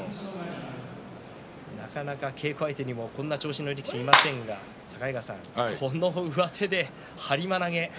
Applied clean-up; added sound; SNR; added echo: none; Clapping; -4 dB; none.